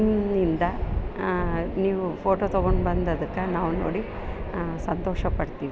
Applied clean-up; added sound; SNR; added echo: none; Wind; 5 dB; none.